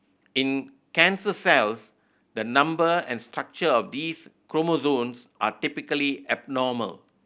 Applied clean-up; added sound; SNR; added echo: none; none; none; none.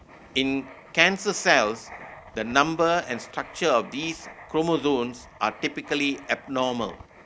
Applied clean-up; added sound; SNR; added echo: none; Writing; 20 dB; none.